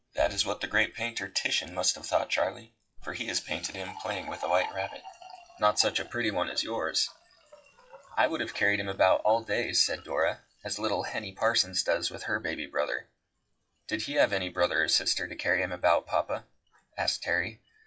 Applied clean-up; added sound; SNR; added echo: classical method WPE with log-MMSE.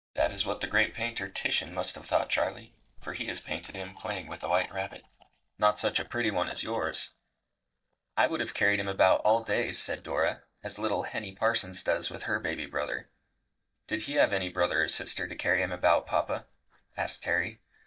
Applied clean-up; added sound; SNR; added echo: neural mask model DeepFilterNet 3.